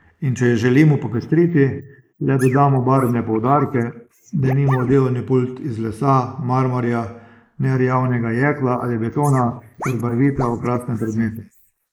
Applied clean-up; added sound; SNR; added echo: neural mask model Resemble Enhance denoiser.